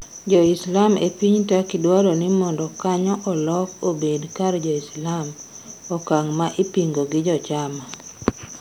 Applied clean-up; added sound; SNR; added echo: none; none; none; none.